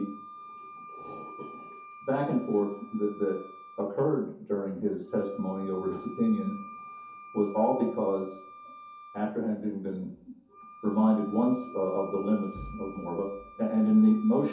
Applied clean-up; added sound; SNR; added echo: none; Wind instrument, woodwind instrument; 18 dB; reverberation time 0.5 s.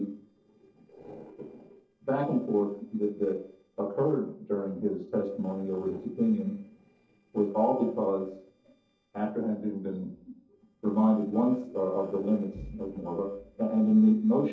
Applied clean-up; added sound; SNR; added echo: neural separator model SepFormer DNS4.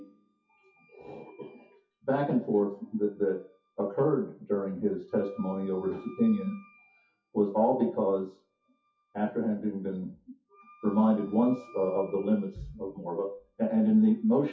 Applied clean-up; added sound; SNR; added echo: classical method WPE with log-MMSE.